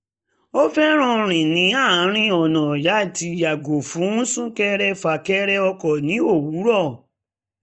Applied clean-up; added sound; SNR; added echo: neural mask model DeepFilterNet 3.